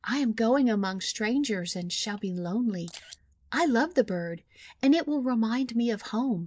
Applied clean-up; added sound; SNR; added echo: neural mask model Resemble Enhance denoiser.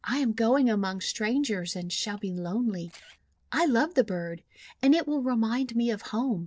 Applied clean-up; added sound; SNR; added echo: neural separator model SepFormer DNS4.